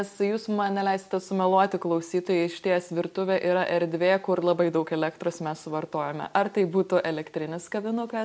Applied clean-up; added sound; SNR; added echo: none; none; none; none.